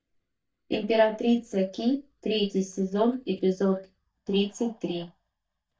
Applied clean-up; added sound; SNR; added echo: neural mask model DeepFilterNet 3.